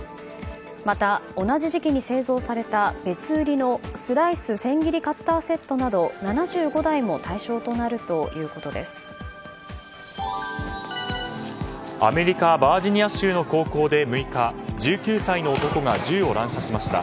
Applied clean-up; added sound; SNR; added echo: none; none; none; none.